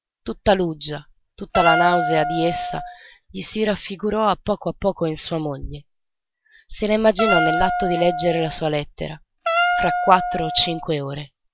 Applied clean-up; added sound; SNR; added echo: none; Wind instrument, woodwind instrument; 2 dB; none.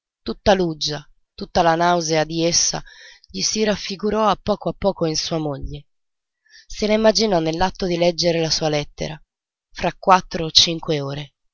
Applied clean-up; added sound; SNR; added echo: none; none; none; none.